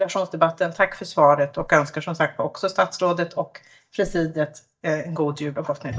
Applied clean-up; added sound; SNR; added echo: neural mask model DeepFilterNet 3.